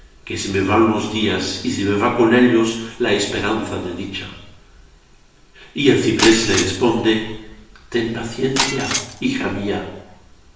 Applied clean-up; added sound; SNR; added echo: none; Shatter; 7 dB; reverberation time 0.9 s.